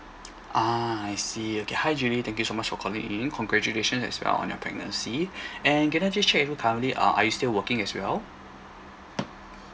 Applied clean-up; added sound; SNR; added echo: none; none; none; none.